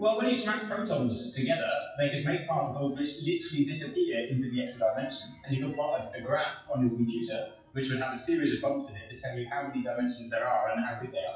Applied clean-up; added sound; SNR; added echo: classical method WPE with log-MMSE.